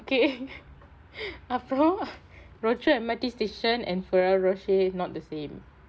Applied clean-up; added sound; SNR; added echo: none; none; none; none.